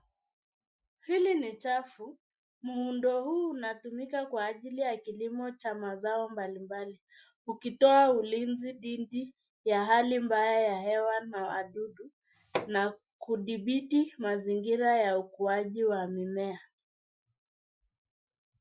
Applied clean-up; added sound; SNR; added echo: classical method Wiener filter.